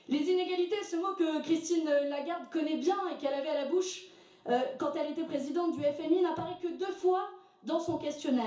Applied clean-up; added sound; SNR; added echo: none; none; none; reverberation time 0.7 s.